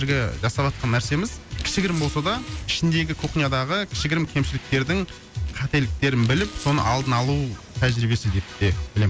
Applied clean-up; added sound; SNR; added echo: none; Car; 18 dB; none.